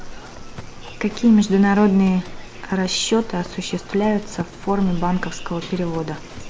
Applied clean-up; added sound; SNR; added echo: none; Livestock, farm animals, working animals; 13 dB; none.